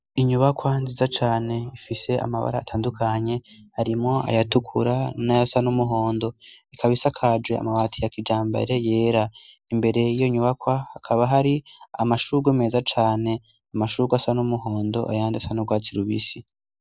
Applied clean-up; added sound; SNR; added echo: none; Rattle (instrument); 14 dB; none.